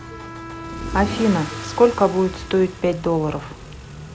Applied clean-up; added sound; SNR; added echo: none; Engine starting / Accelerating, revving, vroom / Car + Bowed string instrument; 12 dB; none.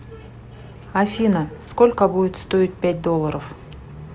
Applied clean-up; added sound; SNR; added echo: none; none; none; none.